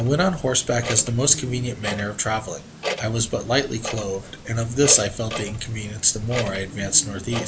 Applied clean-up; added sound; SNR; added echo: none; Clock; 12 dB; none.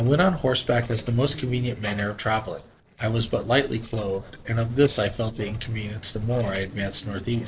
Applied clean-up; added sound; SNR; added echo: neural separator model SepFormer DNS4.